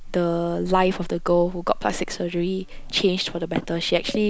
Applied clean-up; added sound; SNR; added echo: none; Buzz; 12 dB; none.